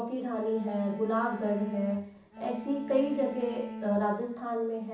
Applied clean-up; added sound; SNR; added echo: none; Bowed string instrument; 10 dB; reverberation time 0.7 s.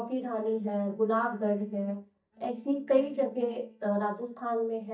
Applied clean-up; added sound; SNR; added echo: neural mask model DeepFilterNet 3.